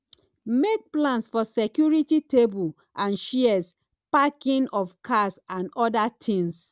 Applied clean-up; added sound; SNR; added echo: none; none; none; none.